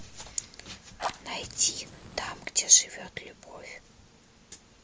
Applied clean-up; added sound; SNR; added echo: none; Fire; 15 dB; none.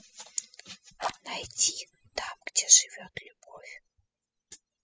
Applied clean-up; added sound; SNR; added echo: classical method spectral subtraction.